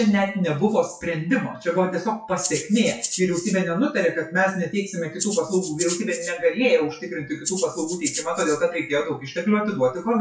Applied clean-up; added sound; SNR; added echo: classical method WPE with log-MMSE.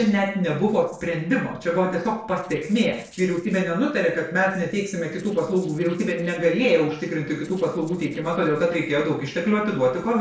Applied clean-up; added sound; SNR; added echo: neural separator model SepFormer DNS4.